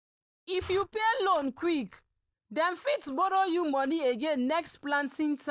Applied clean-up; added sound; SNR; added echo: neural mask model DeepFilterNet 3.